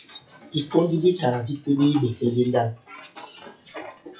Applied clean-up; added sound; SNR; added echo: classical method WPE with log-MMSE.